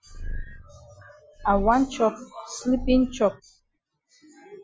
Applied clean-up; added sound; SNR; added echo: none; Purr; 9 dB; none.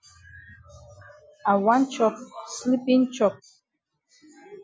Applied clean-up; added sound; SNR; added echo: none; none; none; none.